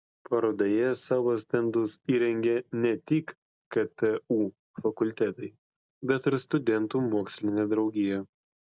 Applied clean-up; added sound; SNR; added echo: none; none; none; none.